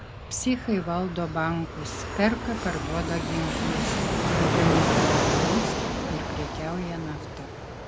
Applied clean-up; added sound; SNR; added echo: none; Fixed-wing aircraft, airplane; -3 dB; none.